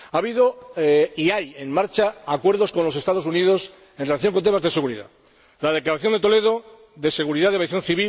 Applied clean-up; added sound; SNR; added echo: none; none; none; none.